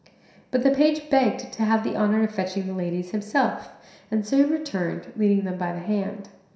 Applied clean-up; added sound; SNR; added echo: none; none; none; reverberation time 0.7 s.